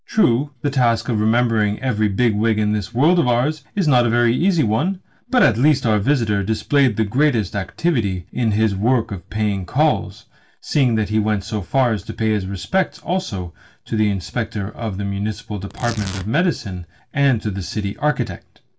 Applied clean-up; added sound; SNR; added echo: none; Tearing; 16 dB; none.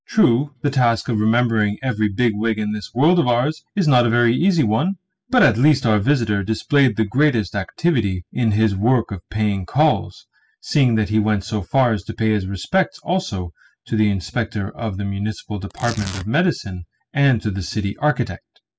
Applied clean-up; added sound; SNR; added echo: classical method spectral subtraction.